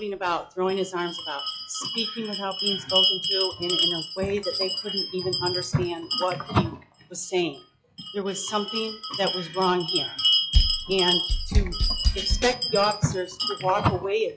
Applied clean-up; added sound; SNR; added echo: classical method log-MMSE.